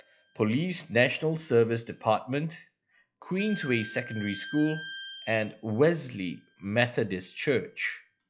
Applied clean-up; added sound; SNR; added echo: classical method log-MMSE.